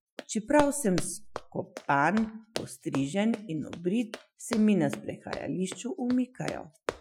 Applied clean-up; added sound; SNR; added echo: classical method Wiener filter.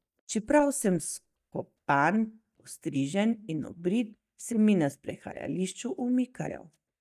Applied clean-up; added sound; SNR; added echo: neural mask model DeepFilterNet 3.